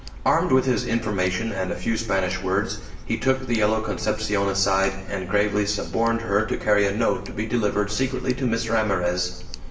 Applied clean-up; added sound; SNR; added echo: none; Tick; 11 dB; reverberation time 0.8 s.